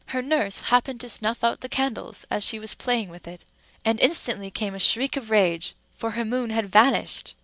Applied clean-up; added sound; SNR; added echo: none; none; none; none.